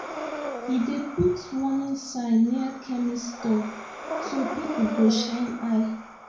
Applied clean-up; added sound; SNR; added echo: none; Breathing; 10 dB; reverberation time 0.5 s.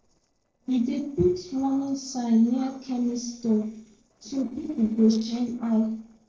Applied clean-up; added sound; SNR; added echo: neural separator model SepFormer DNS4.